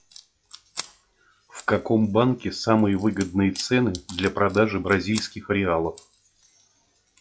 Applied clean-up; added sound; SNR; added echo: classical method log-MMSE.